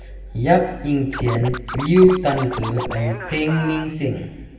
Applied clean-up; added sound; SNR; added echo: none; Scratching (performance technique); 11 dB; reverberation time 1.2 s.